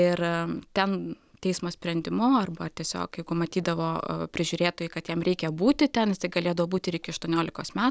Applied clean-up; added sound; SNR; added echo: none; none; none; none.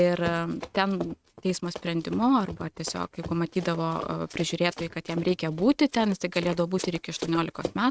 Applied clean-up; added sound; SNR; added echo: neural mask model RNNoise.